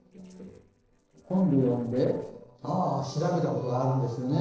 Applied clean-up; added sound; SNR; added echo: neural separator model SepFormer DNS4.